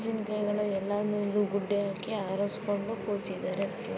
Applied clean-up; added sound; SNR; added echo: none; none; none; none.